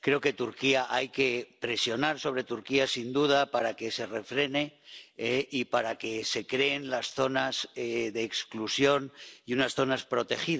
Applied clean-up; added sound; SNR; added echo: none; none; none; none.